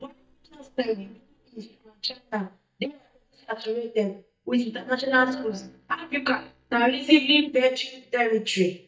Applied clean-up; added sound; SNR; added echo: neural mask model DeepFilterNet 3.